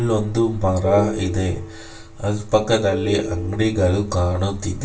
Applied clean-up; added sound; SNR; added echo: none; Telephone; 11 dB; reverberation time 0.3 s.